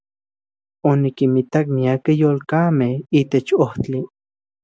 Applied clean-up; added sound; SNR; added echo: none; none; none; none.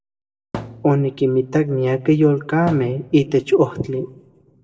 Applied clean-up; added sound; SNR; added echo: none; Thump, thud; 16 dB; reverberation time 0.6 s.